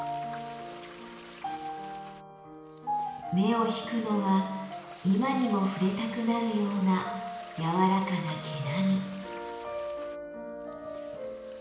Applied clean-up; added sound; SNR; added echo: none; Frying (food); 20 dB; reverberation time 1.0 s.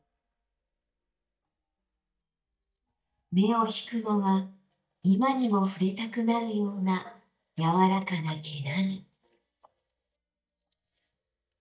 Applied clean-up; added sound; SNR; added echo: neural mask model DeepFilterNet 3.